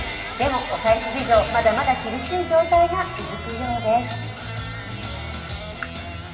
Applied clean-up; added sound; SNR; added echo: none; none; none; reverberation time 2.1 s.